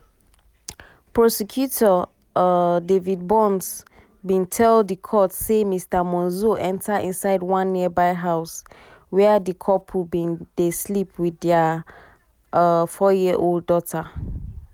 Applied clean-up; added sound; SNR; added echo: none; none; none; none.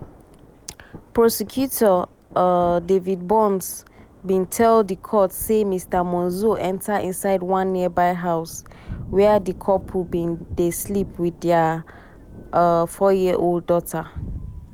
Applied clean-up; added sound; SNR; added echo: none; Thunder / Rain; 20 dB; none.